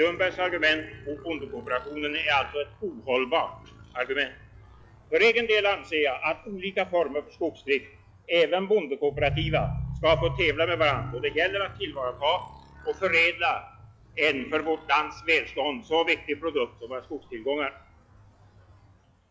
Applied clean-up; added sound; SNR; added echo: classical method log-MMSE.